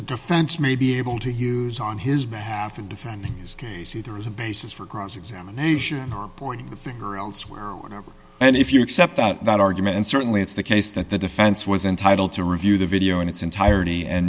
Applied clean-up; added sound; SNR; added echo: none; none; none; none.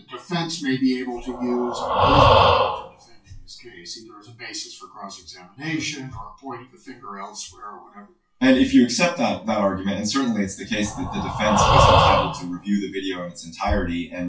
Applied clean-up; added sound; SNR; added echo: classical method WPE with log-MMSE.